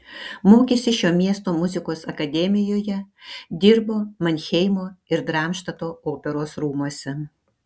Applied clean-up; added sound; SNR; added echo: none; none; none; none.